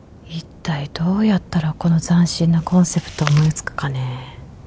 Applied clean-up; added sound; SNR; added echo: none; Chewing, mastication; 14 dB; none.